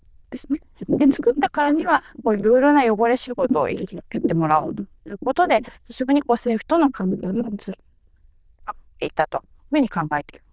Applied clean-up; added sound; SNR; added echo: neural diffusion model UNIVERSE++.